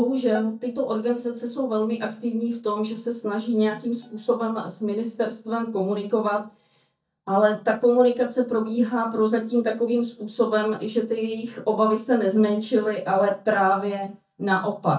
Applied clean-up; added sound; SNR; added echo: neural mask model DeepFilterNet 3.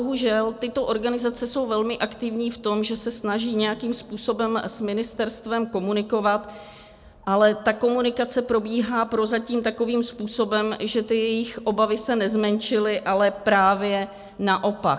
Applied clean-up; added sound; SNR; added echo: none; none; none; none.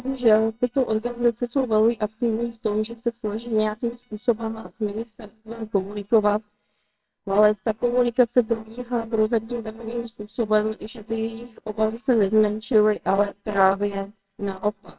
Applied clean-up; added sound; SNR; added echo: neural separator model SepFormer WHAMR!.